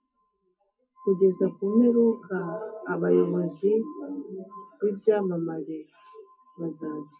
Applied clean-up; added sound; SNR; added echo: classical method WPE with log-MMSE.